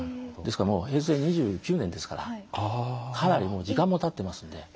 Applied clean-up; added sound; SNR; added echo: none; none; none; none.